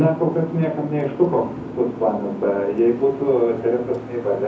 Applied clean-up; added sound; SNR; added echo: none; Boat, Water vehicle; 12 dB; reverberation time 0.5 s.